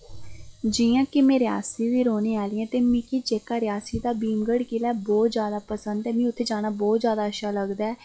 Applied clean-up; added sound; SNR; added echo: classical method log-MMSE.